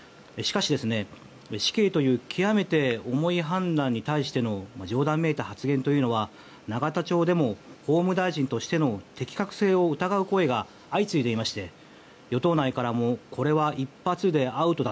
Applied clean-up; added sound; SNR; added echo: none; none; none; none.